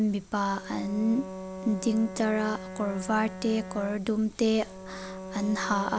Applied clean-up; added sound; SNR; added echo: none; Bowed string instrument; 12 dB; none.